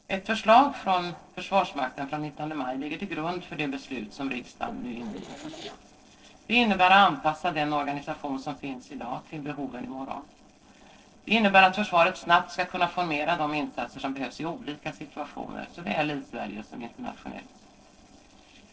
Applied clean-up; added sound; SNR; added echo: neural separator model SepFormer DNS4.